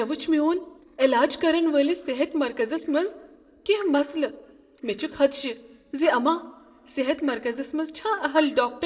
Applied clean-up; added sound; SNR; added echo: neural separator model SepFormer DNS4.